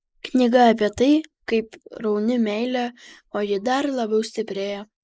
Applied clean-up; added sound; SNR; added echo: neural mask model Resemble Enhance denoiser.